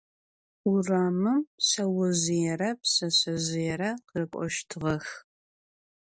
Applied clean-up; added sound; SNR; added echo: none; none; none; none.